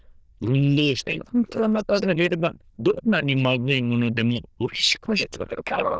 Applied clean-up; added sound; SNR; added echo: neural diffusion model UNIVERSE++.